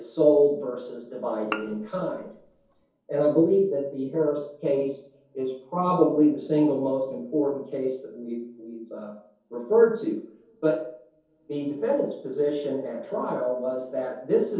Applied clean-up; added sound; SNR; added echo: none; Bowed string instrument; 14 dB; reverberation time 0.6 s.